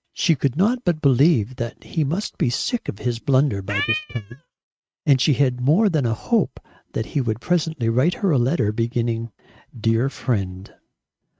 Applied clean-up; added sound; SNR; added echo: neural mask model RNNoise.